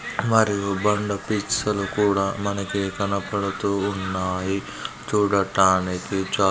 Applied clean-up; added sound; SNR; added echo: none; none; none; none.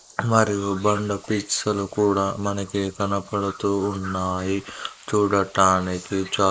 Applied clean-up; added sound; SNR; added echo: neural mask model Resemble Enhance denoiser.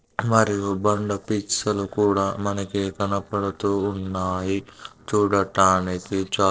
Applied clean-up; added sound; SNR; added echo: neural separator model SepFormer DNS4.